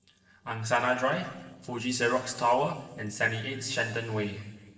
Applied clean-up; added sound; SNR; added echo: neural separator model SepFormer DNS4.